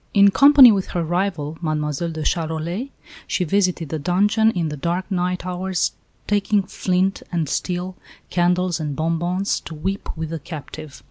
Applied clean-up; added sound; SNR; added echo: none; none; none; none.